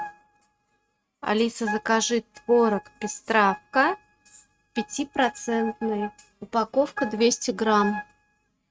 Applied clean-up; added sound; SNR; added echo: neural mask model RNNoise.